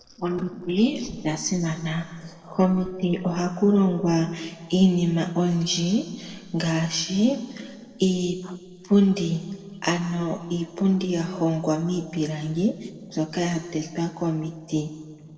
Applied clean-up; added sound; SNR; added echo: neural separator model SepFormer DNS4.